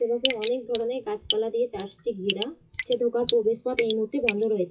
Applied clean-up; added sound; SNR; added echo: classical method WPE with log-MMSE.